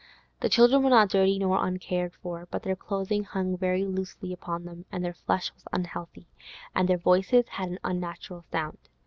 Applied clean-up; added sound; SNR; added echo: none; none; none; none.